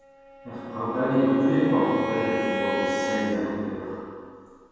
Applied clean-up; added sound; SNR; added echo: none; Bowed string instrument; 6 dB; reverberation time 2.1 s.